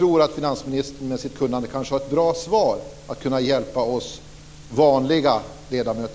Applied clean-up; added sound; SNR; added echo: none; none; none; none.